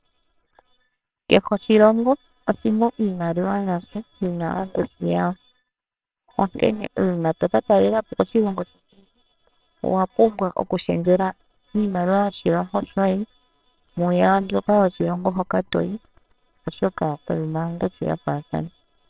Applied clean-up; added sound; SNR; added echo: neural separator model SepFormer WHAMR!.